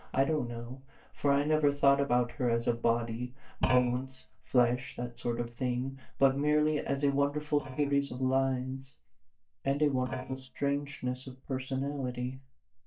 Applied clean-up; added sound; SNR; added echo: neural mask model DeepFilterNet 3.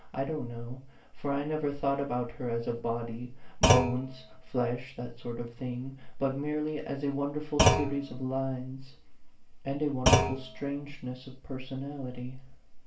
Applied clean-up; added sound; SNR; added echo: none; Thump, thud; -3 dB; reverberation time 0.3 s.